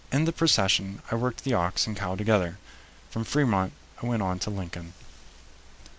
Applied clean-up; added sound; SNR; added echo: none; none; none; none.